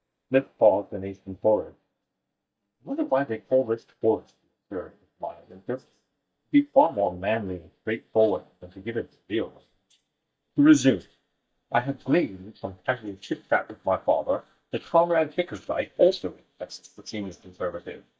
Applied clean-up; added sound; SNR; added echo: neural mask model DeepFilterNet 3.